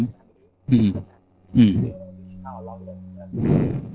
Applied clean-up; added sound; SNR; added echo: neural separator model SepFormer DNS4.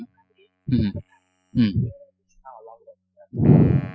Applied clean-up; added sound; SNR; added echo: classical method spectral subtraction.